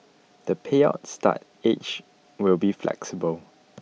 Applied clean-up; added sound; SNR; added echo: none; none; none; none.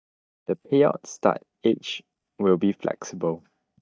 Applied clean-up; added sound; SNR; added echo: neural mask model DeepFilterNet 3.